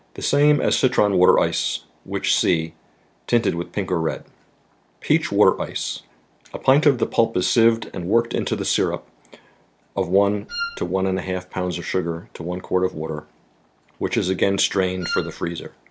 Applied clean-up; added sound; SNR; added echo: none; Wind instrument, woodwind instrument; 8 dB; none.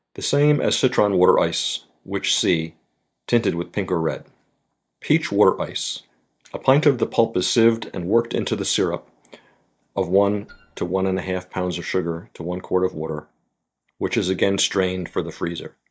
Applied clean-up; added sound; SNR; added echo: neural mask model DeepFilterNet 3.